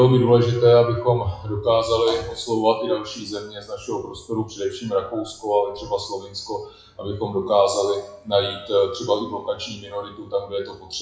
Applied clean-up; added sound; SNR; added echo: classical method WPE with log-MMSE.